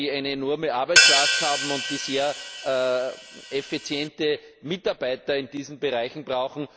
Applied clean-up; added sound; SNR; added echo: none; Crash cymbal / Hi-hat; -3 dB; none.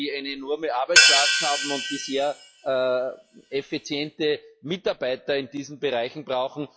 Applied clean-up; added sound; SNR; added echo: classical method log-MMSE.